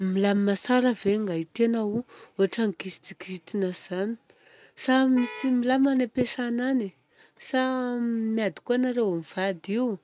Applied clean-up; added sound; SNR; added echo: none; Vehicle horn, car horn, honking; 17 dB; none.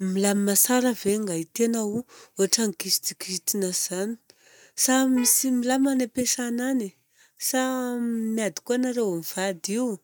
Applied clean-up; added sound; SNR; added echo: neural mask model DeepFilterNet 3.